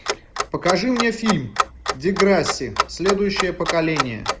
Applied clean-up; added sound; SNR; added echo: none; Clock; 4 dB; none.